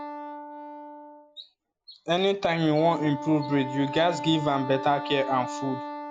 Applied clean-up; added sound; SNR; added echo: none; Wind instrument, woodwind instrument; 9 dB; none.